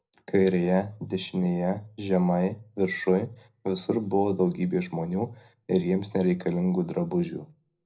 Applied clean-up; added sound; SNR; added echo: none; none; none; reverberation time 0.5 s.